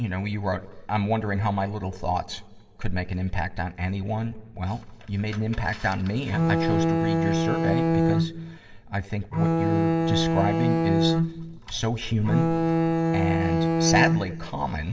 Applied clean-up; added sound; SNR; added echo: none; Bowed string instrument; -5 dB; reverberation time 2.4 s.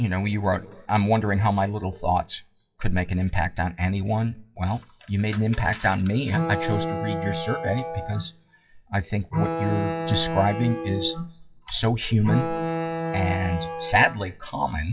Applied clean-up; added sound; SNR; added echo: classical method WPE with log-MMSE.